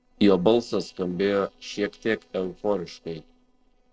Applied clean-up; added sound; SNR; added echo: neural separator model SepFormer DNS4.